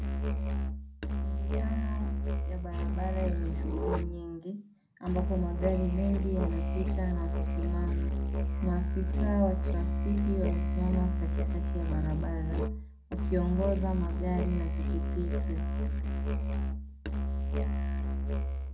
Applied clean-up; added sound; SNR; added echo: none; Musical instrument; -5 dB; reverberation time 0.2 s.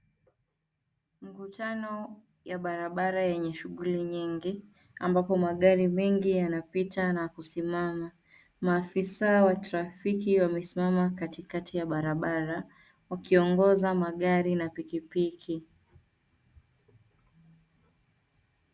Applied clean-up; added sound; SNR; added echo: none; none; none; none.